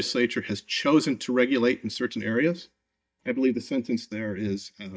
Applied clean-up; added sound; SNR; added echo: neural mask model DeepFilterNet 3.